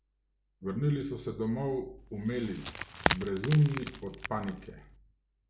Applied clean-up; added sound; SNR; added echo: none; Wood; 5 dB; none.